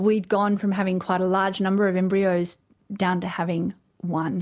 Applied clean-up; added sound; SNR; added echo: none; none; none; none.